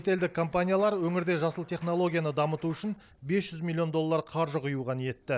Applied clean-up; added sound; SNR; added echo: none; none; none; none.